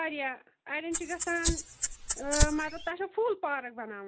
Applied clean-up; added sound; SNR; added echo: none; Rattle (instrument); -3 dB; none.